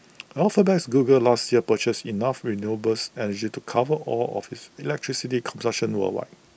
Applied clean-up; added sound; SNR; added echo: none; none; none; none.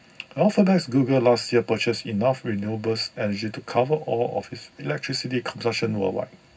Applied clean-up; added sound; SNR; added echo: none; none; none; reverberation time 0.4 s.